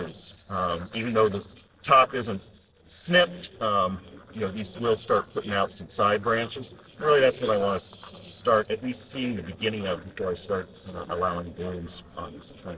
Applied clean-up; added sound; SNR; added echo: neural separator model SepFormer DNS4.